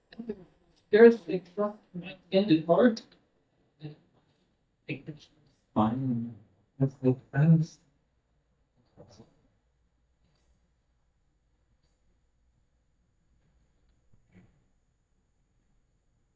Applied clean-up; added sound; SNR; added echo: neural mask model DeepFilterNet 3.